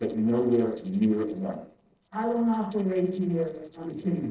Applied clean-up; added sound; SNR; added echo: neural separator model SepFormer DNS4.